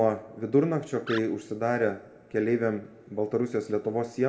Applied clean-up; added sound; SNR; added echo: none; Animal; 15 dB; reverberation time 1.3 s.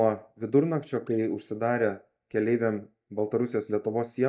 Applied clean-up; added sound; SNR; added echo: neural mask model DeepFilterNet 3.